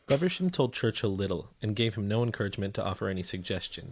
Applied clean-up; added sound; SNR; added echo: neural mask model Resemble Enhance denoiser.